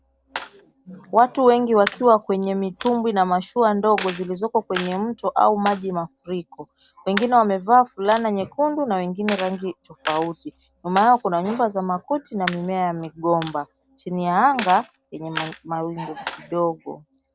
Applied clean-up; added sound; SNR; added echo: none; Coin (dropping); 14 dB; none.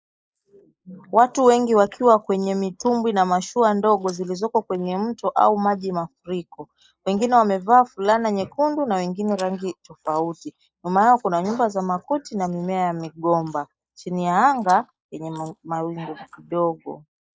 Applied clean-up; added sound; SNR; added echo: neural mask model Resemble Enhance denoiser.